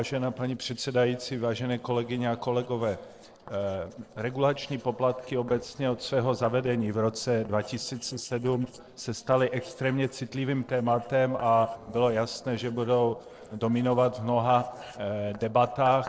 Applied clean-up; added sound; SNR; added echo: neural separator model SepFormer DNS4.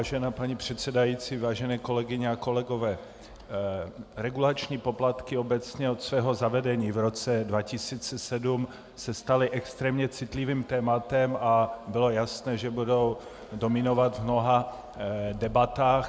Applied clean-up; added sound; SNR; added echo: none; none; none; none.